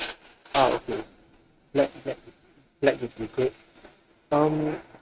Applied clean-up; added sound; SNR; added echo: neural mask model RNNoise.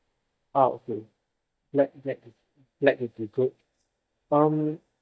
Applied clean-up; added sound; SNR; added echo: neural mask model DeepFilterNet 3.